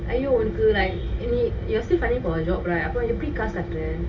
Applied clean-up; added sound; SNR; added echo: none; none; none; reverberation time 0.2 s.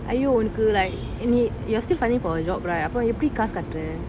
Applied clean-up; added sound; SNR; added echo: none; none; none; none.